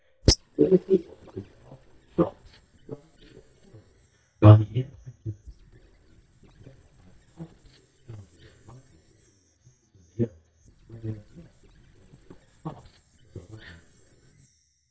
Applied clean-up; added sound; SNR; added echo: neural mask model DeepFilterNet 3.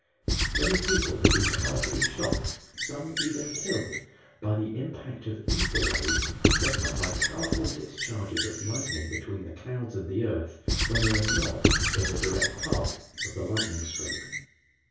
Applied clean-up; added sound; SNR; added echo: none; Squeak / Writing; -3 dB; reverberation time 0.6 s.